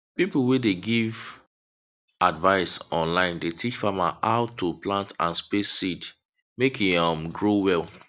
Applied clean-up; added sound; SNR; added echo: none; none; none; none.